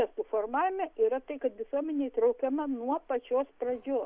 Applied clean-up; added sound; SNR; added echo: none; none; none; none.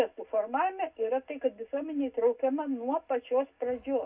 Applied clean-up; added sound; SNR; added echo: none; none; none; reverberation time 0.3 s.